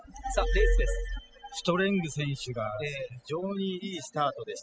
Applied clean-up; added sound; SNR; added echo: classical method spectral subtraction.